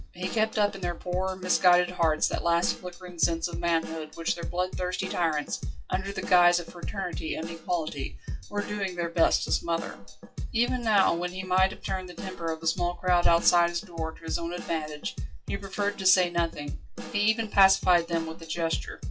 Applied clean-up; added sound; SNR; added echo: classical method WPE with log-MMSE.